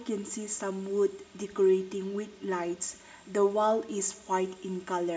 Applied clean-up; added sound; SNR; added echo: none; none; none; reverberation time 1.6 s.